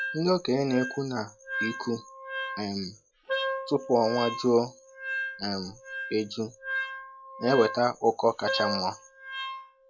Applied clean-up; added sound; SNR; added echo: classical method log-MMSE.